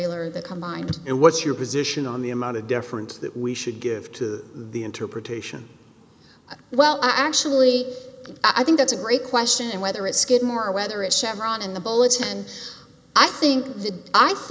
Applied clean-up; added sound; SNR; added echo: none; none; none; none.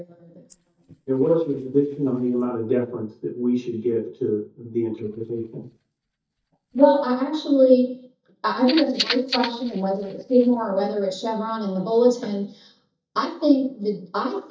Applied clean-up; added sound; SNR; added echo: neural mask model DeepFilterNet 3.